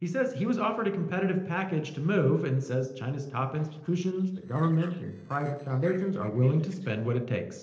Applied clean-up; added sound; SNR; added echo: neural separator model SepFormer DNS4.